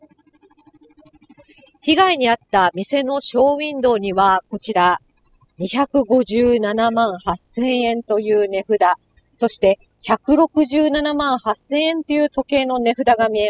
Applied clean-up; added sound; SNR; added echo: classical method spectral subtraction.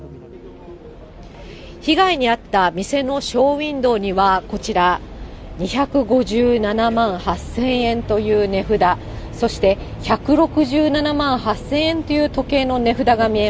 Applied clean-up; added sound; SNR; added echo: none; none; none; none.